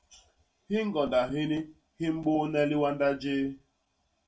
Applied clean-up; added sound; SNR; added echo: none; none; none; reverberation time 0.2 s.